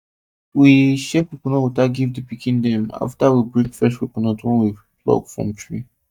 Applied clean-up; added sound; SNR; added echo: neural mask model DeepFilterNet 3.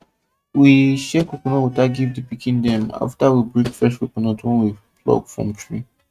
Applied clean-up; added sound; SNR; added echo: neural mask model RNNoise.